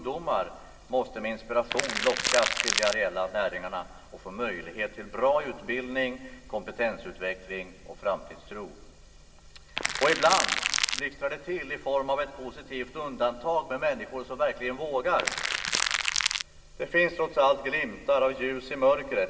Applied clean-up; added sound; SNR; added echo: none; Crackle; -1 dB; reverberation time 2.3 s.